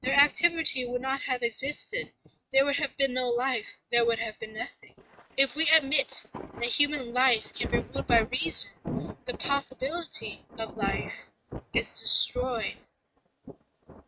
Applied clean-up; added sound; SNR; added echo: neural mask model RNNoise.